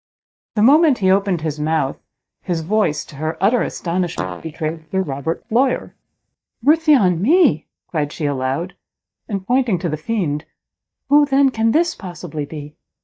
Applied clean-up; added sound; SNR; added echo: neural mask model DeepFilterNet 3.